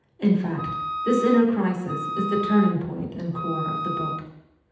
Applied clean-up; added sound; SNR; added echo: none; Wind instrument, woodwind instrument; 6 dB; reverberation time 0.9 s.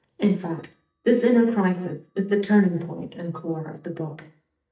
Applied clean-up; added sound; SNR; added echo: neural mask model DeepFilterNet 3.